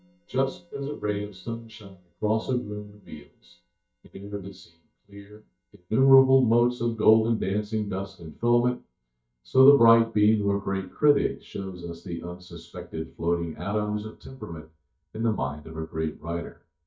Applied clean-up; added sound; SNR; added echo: neural mask model DeepFilterNet 3.